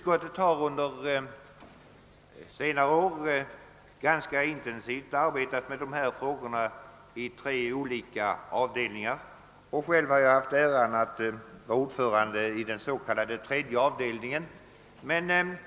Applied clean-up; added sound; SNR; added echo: none; none; none; none.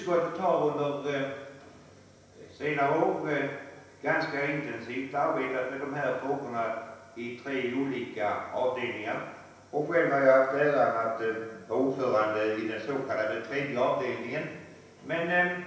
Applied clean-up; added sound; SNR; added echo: none; none; none; reverberation time 0.9 s.